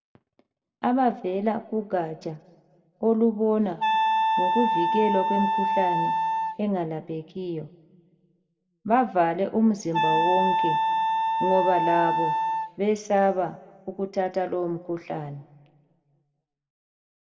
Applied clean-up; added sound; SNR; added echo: none; Wind instrument, woodwind instrument; -2 dB; reverberation time 1.1 s.